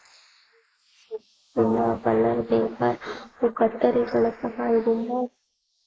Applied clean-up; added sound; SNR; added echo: neural mask model Resemble Enhance denoiser.